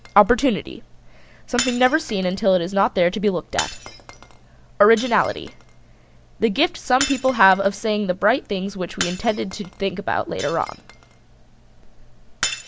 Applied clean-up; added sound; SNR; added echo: none; Shatter; 13 dB; none.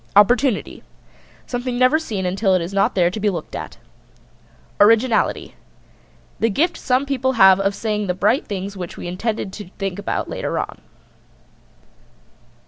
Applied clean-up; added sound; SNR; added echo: none; none; none; none.